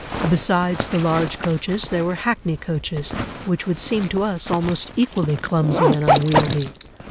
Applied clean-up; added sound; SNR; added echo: none; Zipper (clothing); 4 dB; none.